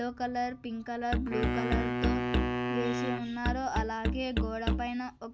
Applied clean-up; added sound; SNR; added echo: none; Musical instrument + Wind instrument, woodwind instrument; -3 dB; none.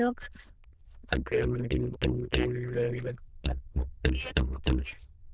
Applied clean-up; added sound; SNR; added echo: neural diffusion model UNIVERSE++.